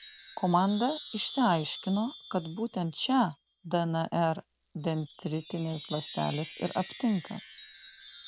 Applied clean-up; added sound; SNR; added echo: none; Wind chime; 6 dB; none.